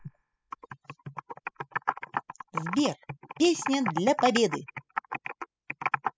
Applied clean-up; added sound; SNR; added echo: classical method spectral subtraction.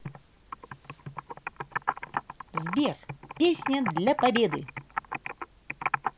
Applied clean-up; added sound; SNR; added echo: none; Computer keyboard; 5 dB; none.